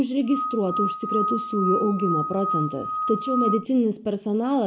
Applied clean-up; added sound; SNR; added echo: none; Screech / Glass; 3 dB; none.